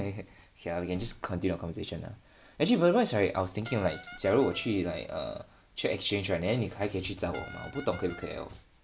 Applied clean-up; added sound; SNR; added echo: none; Brass instrument; 16 dB; none.